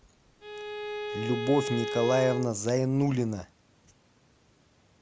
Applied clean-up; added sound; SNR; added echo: none; Bowed string instrument; 6 dB; none.